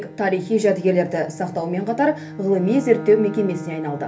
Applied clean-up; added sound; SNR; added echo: none; Bowed string instrument; 14 dB; reverberation time 0.3 s.